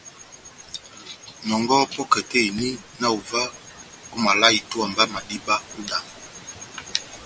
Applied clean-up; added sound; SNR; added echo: none; none; none; none.